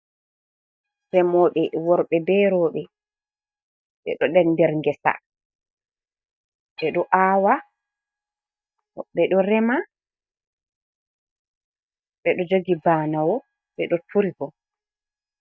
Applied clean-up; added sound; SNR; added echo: neural mask model DeepFilterNet 3.